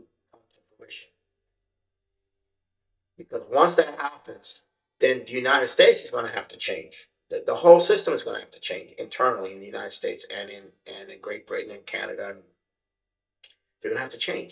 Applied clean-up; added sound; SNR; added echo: neural mask model DeepFilterNet 3.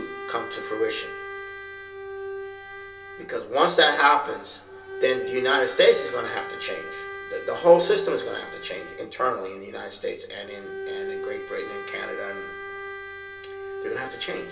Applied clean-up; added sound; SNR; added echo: none; Bowed string instrument; 10 dB; reverberation time 2.9 s.